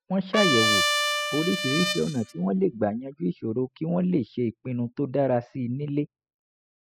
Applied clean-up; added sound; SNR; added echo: classical method spectral subtraction.